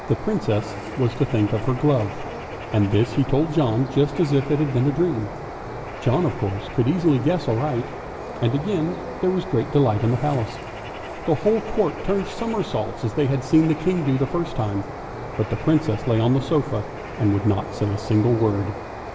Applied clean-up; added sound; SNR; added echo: none; Bird; 11 dB; reverberation time 2.0 s.